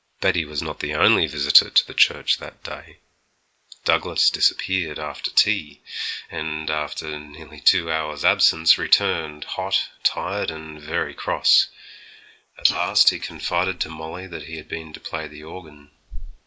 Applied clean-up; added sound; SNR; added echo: neural mask model Resemble Enhance denoiser.